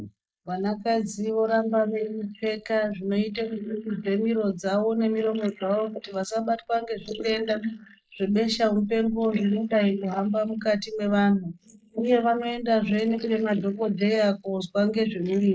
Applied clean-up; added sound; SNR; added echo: neural mask model Resemble Enhance denoiser.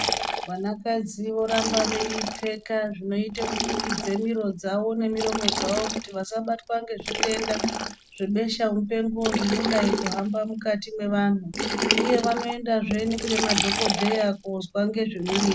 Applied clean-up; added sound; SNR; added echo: none; Liquid; 3 dB; none.